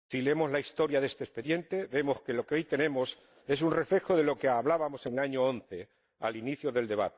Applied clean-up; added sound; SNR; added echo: neural mask model DeepFilterNet 3.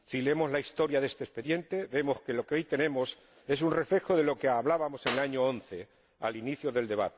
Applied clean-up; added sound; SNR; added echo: none; Clapping; 12 dB; none.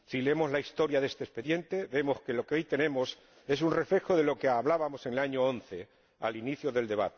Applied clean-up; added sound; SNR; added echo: none; none; none; none.